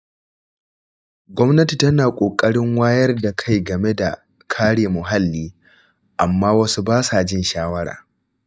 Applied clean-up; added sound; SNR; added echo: neural mask model DeepFilterNet 3.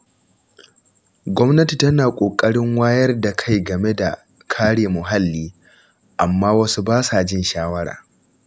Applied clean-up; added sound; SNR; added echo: none; none; none; none.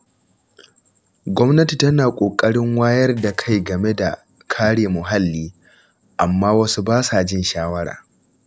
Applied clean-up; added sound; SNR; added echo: neural separator model SepFormer DNS4.